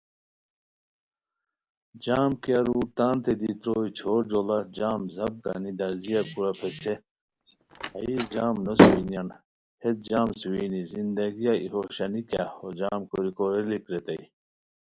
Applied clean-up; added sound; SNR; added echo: none; Slam; -5 dB; none.